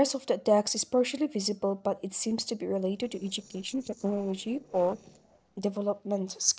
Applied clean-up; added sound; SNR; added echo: neural separator model SepFormer DNS4.